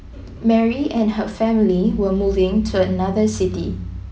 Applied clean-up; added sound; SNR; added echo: none; none; none; none.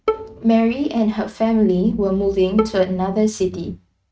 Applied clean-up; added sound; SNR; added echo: neural mask model RNNoise.